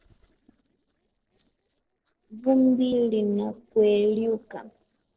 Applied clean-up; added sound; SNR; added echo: neural separator model SepFormer DNS4.